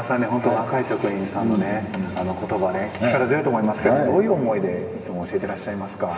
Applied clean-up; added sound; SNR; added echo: none; none; none; reverberation time 2.4 s.